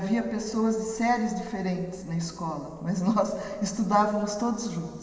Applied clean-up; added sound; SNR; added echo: none; none; none; reverberation time 2.9 s.